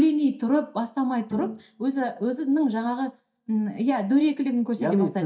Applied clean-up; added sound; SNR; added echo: neural mask model DeepFilterNet 3.